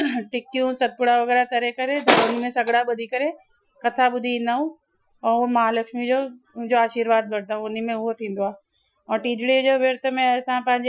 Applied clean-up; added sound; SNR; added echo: classical method Wiener filter.